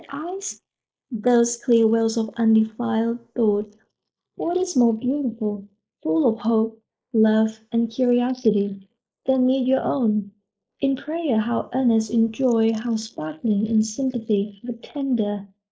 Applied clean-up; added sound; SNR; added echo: neural mask model Resemble Enhance denoiser.